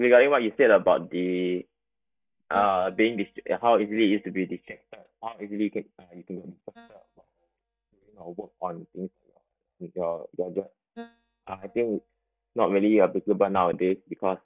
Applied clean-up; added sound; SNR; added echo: neural mask model DeepFilterNet 3.